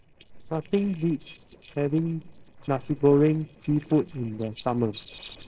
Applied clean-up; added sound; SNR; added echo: neural separator model SepFormer DNS4.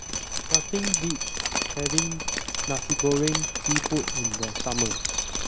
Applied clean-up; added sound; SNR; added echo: none; Drip; -3 dB; none.